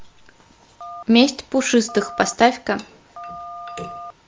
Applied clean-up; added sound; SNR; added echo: none; Telephone; 16 dB; none.